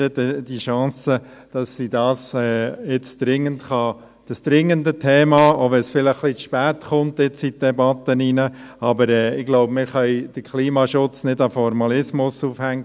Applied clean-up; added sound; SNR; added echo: none; none; none; none.